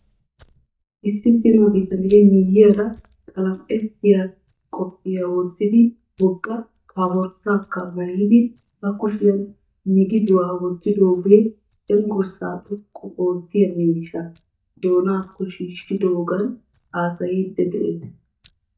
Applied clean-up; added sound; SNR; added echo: neural mask model DeepFilterNet 3.